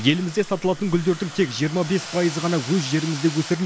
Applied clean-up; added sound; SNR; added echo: none; Domestic sounds, home sounds; 14 dB; none.